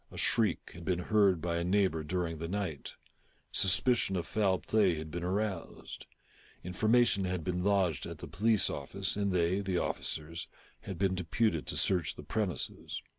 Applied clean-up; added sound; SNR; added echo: none; none; none; none.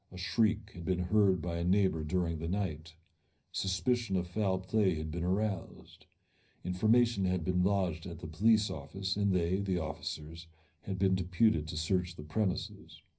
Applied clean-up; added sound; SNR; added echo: none; none; none; reverberation time 0.4 s.